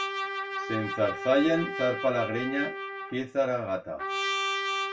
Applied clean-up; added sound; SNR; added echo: none; Trumpet; 4 dB; reverberation time 0.2 s.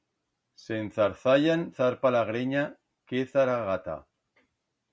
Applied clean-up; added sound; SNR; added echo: none; none; none; none.